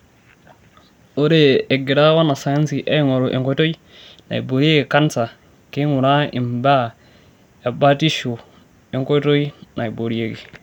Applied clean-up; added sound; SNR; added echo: none; none; none; none.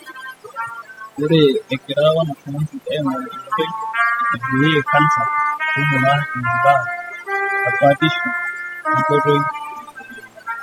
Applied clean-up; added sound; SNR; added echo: classical method spectral subtraction.